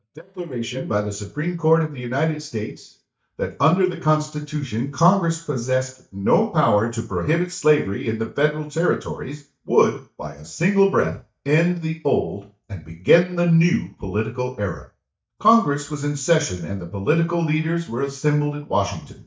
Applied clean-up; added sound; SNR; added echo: neural mask model DeepFilterNet 3.